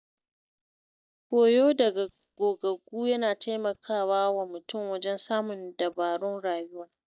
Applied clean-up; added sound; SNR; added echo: neural mask model DeepFilterNet 3.